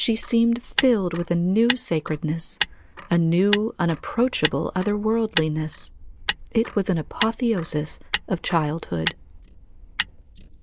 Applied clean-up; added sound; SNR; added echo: neural mask model Resemble Enhance denoiser.